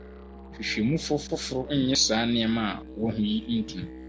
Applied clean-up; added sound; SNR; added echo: none; Musical instrument; 15 dB; none.